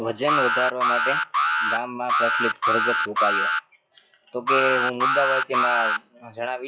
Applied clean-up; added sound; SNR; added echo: classical method WPE with log-MMSE.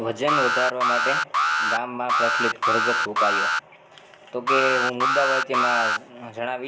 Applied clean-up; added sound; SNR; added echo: none; Alarm; -5 dB; reverberation time 0.5 s.